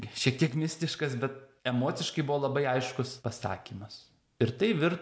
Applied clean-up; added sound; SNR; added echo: none; none; none; none.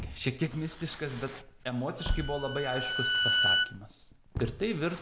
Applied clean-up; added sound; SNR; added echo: none; Walk, footsteps + Bowed string instrument; -2 dB; none.